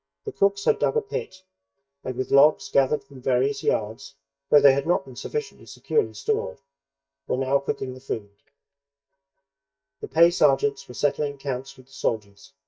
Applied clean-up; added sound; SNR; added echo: neural mask model DeepFilterNet 3.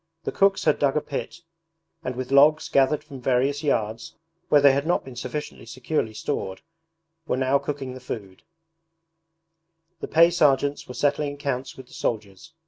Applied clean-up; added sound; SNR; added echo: none; none; none; none.